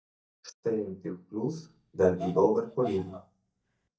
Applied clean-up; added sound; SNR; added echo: neural mask model DeepFilterNet 3.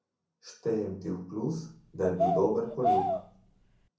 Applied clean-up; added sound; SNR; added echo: none; Bird vocalization, bird call, bird song; -1 dB; reverberation time 0.6 s.